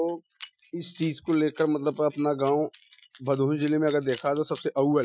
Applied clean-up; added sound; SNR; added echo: classical method Wiener filter.